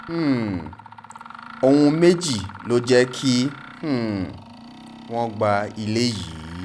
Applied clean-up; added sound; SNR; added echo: none; Mechanisms; 18 dB; none.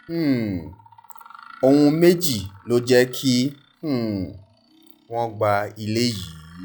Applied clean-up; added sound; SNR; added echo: classical method log-MMSE.